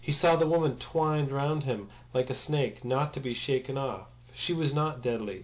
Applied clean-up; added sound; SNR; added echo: none; none; none; none.